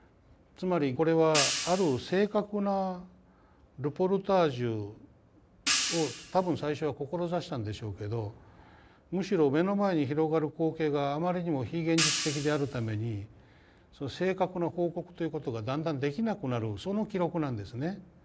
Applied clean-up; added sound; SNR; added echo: none; Hi-hat; 4 dB; none.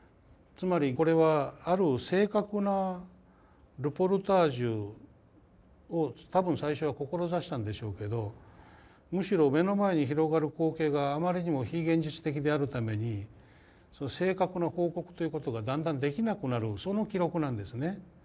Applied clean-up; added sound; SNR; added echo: none; none; none; none.